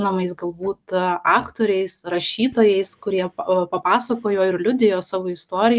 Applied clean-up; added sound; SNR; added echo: none; none; none; none.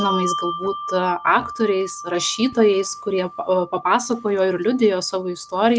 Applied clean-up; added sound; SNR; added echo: none; Bell; 11 dB; none.